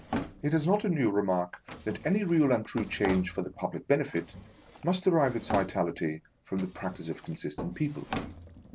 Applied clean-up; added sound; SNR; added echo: none; Drawer open or close; 12 dB; none.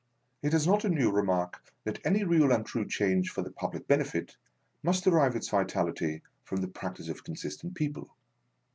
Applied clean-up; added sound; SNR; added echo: none; none; none; none.